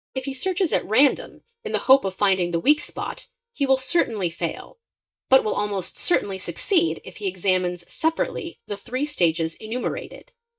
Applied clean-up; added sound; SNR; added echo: neural mask model DeepFilterNet 3.